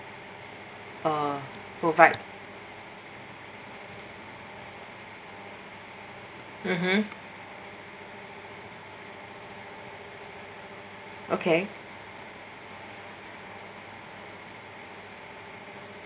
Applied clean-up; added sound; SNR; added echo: none; none; none; none.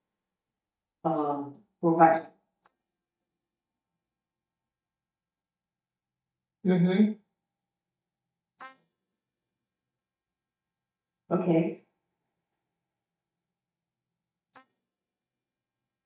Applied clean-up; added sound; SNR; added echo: neural mask model DeepFilterNet 3.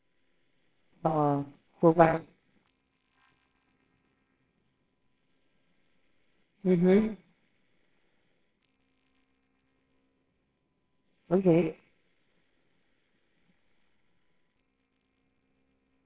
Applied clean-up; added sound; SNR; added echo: neural separator model SepFormer WHAMR!.